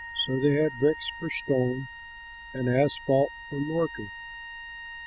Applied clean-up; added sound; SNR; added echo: none; Wind instrument, woodwind instrument; 13 dB; none.